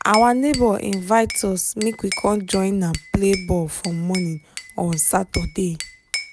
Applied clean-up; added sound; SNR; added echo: none; Glass / Bell; 14 dB; none.